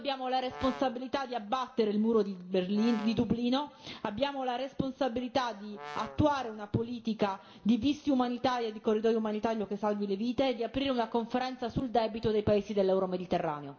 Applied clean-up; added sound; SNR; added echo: none; Brass instrument; 14 dB; reverberation time 0.9 s.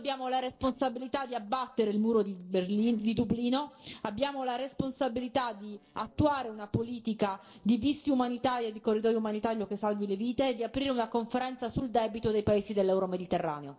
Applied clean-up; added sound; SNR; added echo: neural separator model SepFormer DNS4.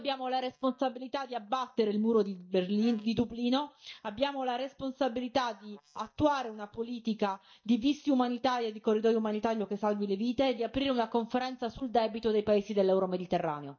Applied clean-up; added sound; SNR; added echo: neural mask model DeepFilterNet 3.